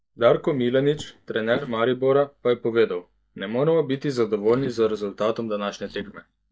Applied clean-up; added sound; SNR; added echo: neural mask model DeepFilterNet 3.